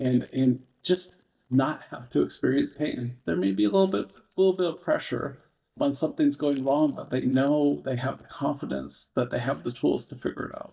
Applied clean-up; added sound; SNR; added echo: neural mask model DeepFilterNet 3.